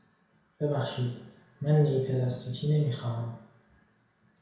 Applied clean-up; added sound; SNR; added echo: none; none; none; reverberation time 0.7 s.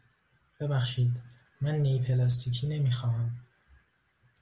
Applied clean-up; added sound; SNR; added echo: none; none; none; none.